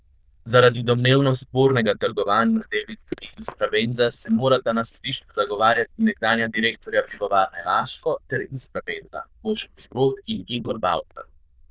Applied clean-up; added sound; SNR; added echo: neural diffusion model UNIVERSE++.